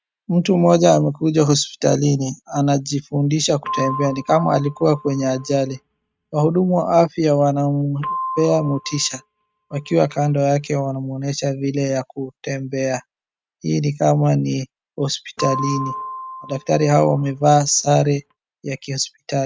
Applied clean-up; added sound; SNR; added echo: neural mask model RNNoise.